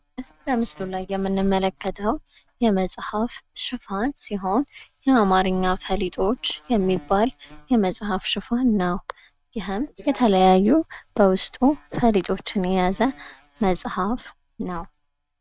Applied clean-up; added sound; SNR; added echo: neural mask model RNNoise.